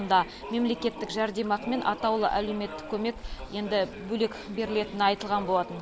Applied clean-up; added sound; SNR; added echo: none; Stream; 19 dB; none.